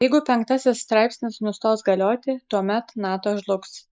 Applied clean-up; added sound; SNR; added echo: neural mask model Resemble Enhance denoiser.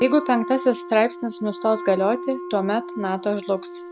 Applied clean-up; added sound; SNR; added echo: none; Wind instrument, woodwind instrument; 11 dB; none.